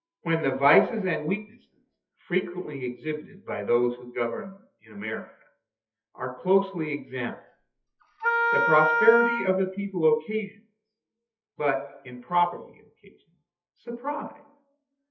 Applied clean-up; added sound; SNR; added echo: classical method WPE with log-MMSE.